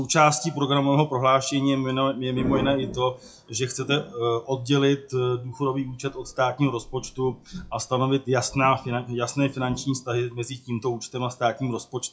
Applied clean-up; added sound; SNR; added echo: classical method WPE with log-MMSE.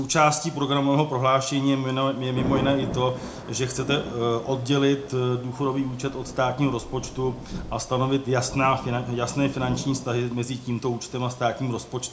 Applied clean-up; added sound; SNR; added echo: none; Thunder / Rain; 12 dB; reverberation time 0.4 s.